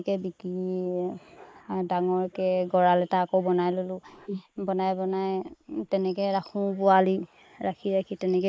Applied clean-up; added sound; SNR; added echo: neural mask model Resemble Enhance denoiser.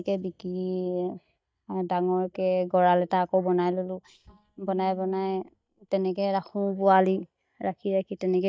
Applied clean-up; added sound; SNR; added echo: neural mask model DeepFilterNet 3.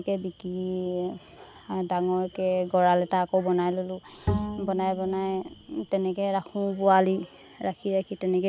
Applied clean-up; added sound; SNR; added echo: none; Bowed string instrument; 6 dB; none.